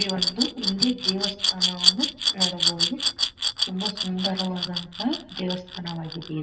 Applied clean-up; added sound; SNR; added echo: none; Glass; -4 dB; reverberation time 0.8 s.